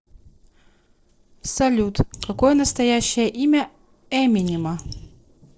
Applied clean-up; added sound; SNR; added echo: neural separator model SepFormer DNS4.